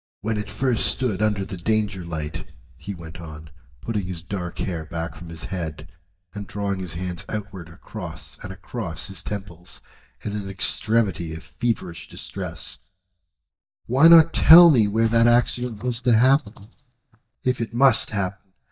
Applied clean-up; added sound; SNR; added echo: neural mask model DeepFilterNet 3.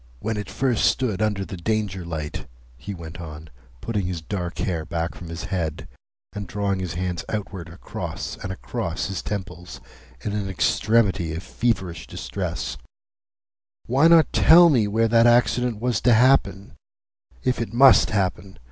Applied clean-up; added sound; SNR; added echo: none; none; none; none.